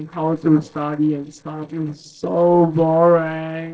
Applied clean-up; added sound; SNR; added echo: neural separator model SepFormer DNS4.